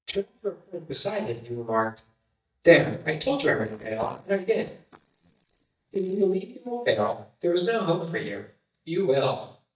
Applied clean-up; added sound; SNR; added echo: neural mask model DeepFilterNet 3.